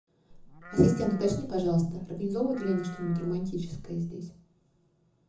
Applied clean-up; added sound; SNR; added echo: none; Livestock, farm animals, working animals; 16 dB; reverberation time 0.5 s.